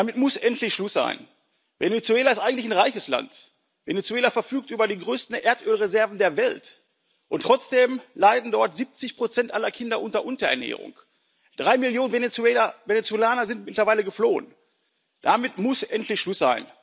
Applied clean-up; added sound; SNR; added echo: none; none; none; none.